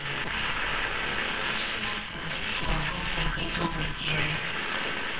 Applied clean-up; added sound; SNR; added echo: neural separator model SepFormer WHAMR!.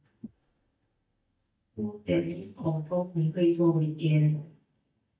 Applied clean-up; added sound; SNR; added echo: neural mask model DeepFilterNet 3.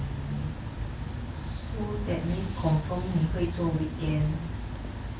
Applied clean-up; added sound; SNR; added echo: none; none; none; none.